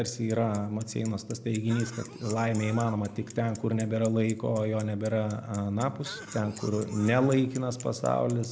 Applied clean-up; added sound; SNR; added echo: none; Bicycle + Cough; 19 dB; none.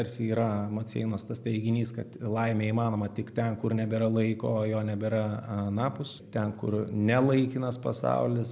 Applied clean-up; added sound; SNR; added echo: none; none; none; none.